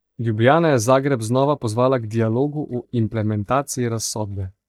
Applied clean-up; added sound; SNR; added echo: neural mask model DeepFilterNet 3.